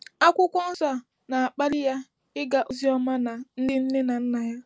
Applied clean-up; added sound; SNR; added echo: none; none; none; none.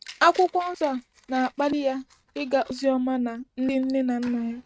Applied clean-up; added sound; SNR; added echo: neural mask model RNNoise.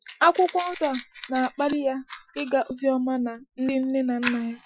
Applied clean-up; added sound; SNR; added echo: classical method Wiener filter.